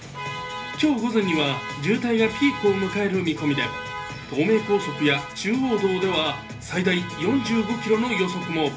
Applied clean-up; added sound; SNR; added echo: none; Alarm; 11 dB; reverberation time 0.3 s.